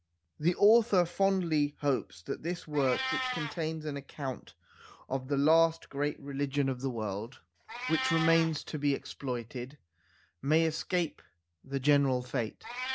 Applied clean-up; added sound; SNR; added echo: none; Meow; 13 dB; none.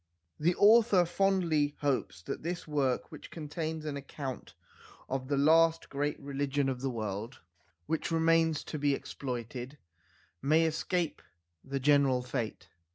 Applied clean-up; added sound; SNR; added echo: none; none; none; none.